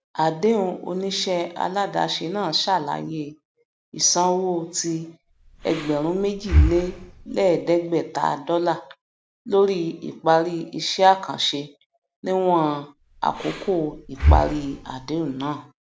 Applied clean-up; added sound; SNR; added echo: none; Breathing; 1 dB; none.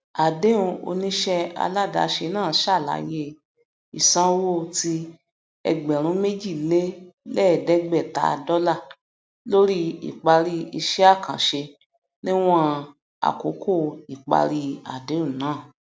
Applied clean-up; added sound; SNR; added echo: none; none; none; none.